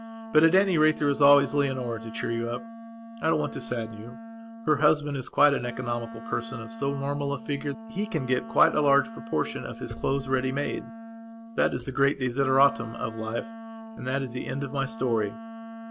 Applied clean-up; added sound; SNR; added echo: none; Wind instrument, woodwind instrument; 13 dB; none.